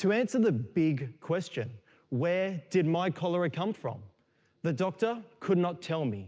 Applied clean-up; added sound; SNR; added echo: none; none; none; none.